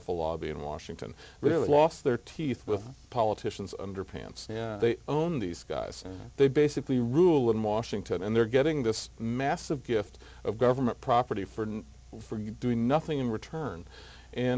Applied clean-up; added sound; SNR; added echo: none; none; none; none.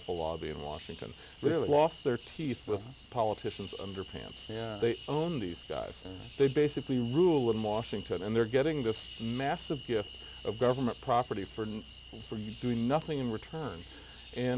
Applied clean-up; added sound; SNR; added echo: none; Cricket / Frog; -1 dB; none.